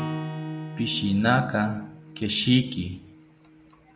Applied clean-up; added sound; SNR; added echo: none; Acoustic guitar / Strum; 10 dB; none.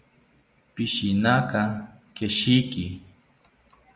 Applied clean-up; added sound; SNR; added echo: none; none; none; none.